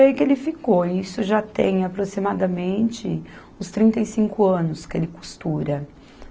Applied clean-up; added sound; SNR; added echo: none; none; none; none.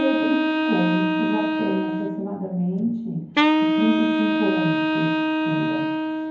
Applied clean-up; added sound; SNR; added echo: none; Wind instrument, woodwind instrument; -4 dB; reverberation time 0.9 s.